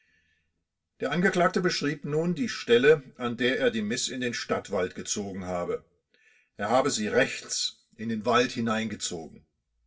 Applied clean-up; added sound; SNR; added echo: none; none; none; reverberation time 0.2 s.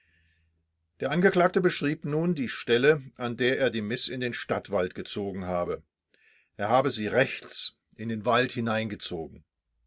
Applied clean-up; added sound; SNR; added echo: none; none; none; none.